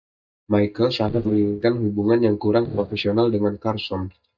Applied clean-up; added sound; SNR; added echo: neural mask model DeepFilterNet 3.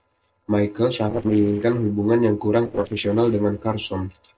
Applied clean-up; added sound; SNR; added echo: neural separator model SepFormer DNS4.